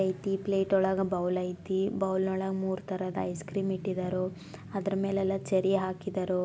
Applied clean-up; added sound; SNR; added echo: none; none; none; none.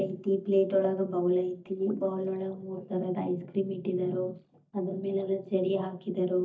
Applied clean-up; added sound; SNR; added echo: neural mask model DeepFilterNet 3.